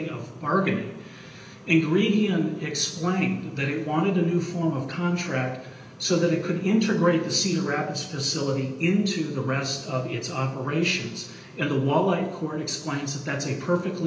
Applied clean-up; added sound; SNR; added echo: none; none; none; reverberation time 0.8 s.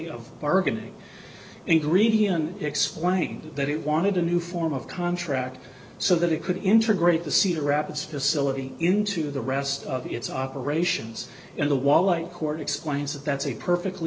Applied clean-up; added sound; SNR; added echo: none; none; none; none.